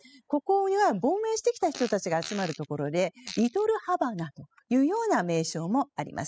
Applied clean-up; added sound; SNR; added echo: classical method spectral subtraction.